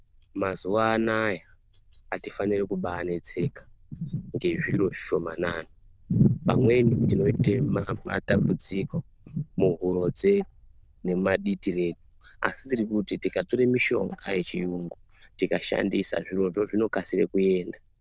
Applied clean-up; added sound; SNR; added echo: neural diffusion model UNIVERSE++.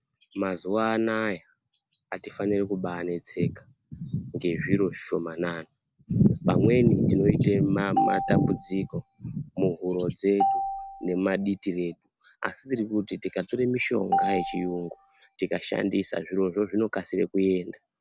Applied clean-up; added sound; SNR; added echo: none; Marimba, xylophone; 5 dB; none.